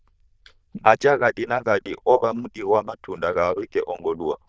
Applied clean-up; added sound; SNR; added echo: neural diffusion model UNIVERSE++.